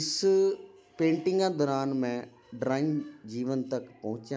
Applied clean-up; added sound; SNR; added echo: none; none; none; none.